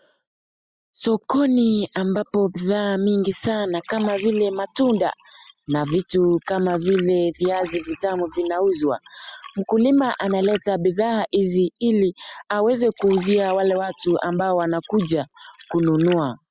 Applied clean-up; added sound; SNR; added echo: classical method spectral subtraction.